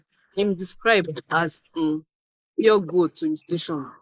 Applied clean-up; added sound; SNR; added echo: neural mask model Resemble Enhance denoiser.